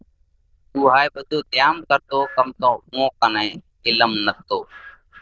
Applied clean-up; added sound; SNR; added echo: neural diffusion model UNIVERSE++.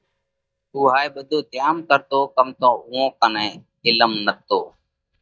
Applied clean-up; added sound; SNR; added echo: neural mask model DeepFilterNet 3.